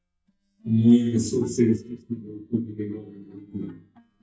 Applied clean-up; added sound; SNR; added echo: neural mask model DeepFilterNet 3.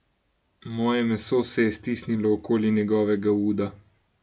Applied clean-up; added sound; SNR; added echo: none; none; none; none.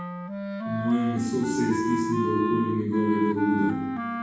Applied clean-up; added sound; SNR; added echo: none; Wind instrument, woodwind instrument; 2 dB; reverberation time 1.2 s.